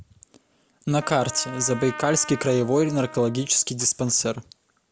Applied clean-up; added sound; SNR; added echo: none; Trumpet; 17 dB; none.